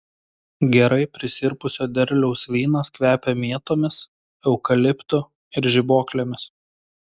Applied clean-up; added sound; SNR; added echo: none; none; none; none.